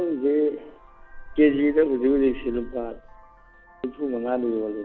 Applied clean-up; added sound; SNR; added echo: none; Vehicle horn, car horn, honking; 18 dB; none.